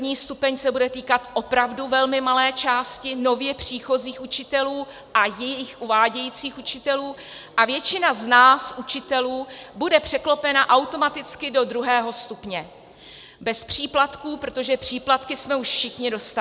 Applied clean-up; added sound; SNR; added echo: none; none; none; none.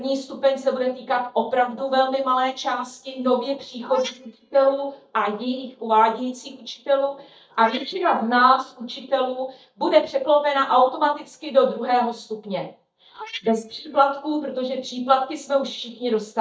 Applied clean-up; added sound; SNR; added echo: neural mask model DeepFilterNet 3.